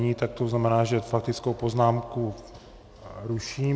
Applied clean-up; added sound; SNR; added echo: none; none; none; none.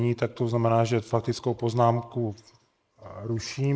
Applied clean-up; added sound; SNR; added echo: neural mask model Resemble Enhance denoiser.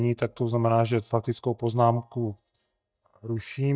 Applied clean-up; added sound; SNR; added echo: neural mask model DeepFilterNet 3.